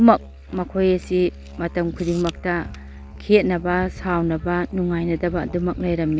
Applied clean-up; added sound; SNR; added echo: none; Musical instrument; 16 dB; none.